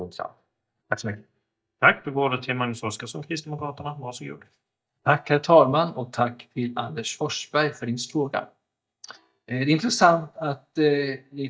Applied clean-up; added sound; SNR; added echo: neural mask model DeepFilterNet 3.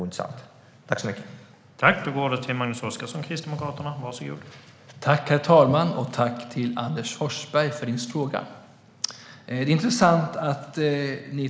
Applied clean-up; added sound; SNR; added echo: none; none; none; none.